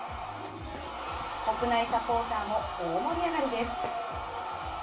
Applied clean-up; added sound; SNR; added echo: none; Walk, footsteps; 20 dB; reverberation time 0.2 s.